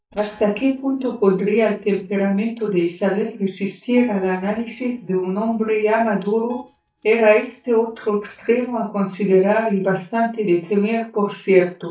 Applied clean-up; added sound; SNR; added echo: neural mask model DeepFilterNet 3.